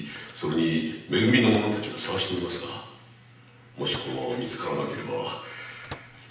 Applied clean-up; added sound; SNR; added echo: none; Microwave oven; 20 dB; reverberation time 0.9 s.